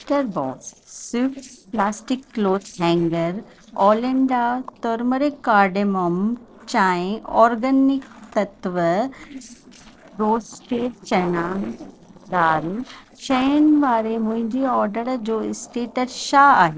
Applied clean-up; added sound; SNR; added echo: neural separator model SepFormer DNS4.